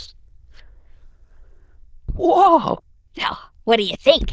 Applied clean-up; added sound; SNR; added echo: neural diffusion model UNIVERSE++.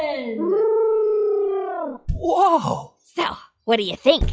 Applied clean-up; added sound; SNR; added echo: classical method log-MMSE.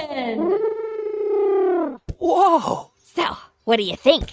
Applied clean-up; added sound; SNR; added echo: neural mask model RNNoise.